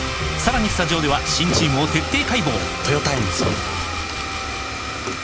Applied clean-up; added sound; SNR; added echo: none; Domestic sounds, home sounds + Car; 3 dB; none.